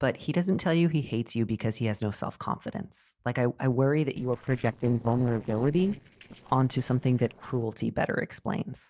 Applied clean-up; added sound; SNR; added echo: neural separator model SepFormer DNS4.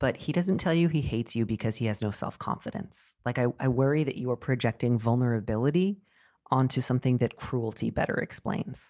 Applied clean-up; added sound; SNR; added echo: none; none; none; none.